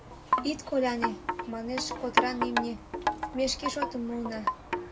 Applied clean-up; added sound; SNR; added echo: none; Wind chime; -1 dB; reverberation time 0.4 s.